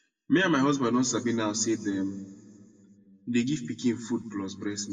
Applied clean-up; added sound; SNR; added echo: none; none; none; reverberation time 1.2 s.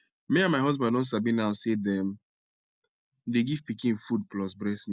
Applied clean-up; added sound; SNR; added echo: none; none; none; none.